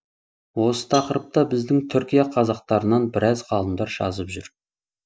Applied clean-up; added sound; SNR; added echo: neural mask model DeepFilterNet 3.